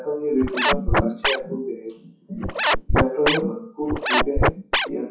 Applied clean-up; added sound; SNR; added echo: classical method WPE with log-MMSE.